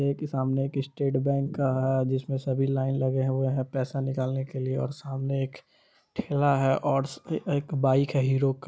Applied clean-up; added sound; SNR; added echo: none; none; none; none.